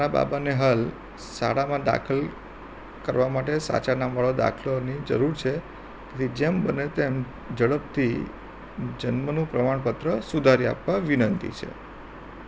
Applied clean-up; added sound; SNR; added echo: none; none; none; none.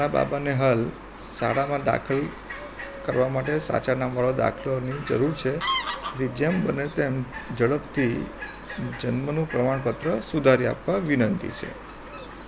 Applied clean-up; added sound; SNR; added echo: none; Fowl; 13 dB; none.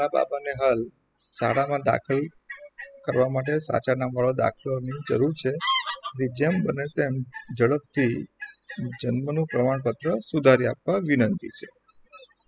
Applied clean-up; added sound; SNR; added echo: classical method spectral subtraction.